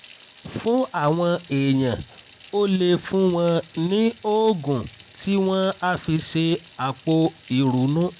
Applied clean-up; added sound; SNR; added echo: none; Sink (filling or washing) / Water tap, faucet; 17 dB; none.